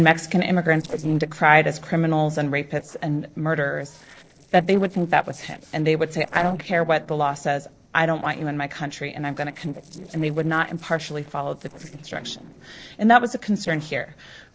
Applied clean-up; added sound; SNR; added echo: neural separator model SepFormer DNS4.